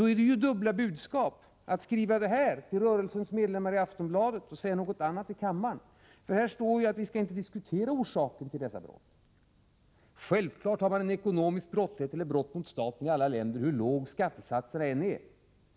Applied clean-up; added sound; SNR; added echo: none; none; none; none.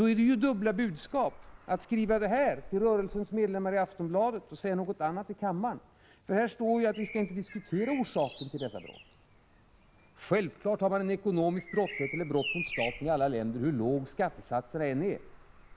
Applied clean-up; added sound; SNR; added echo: none; Bird vocalization, bird call, bird song; 16 dB; none.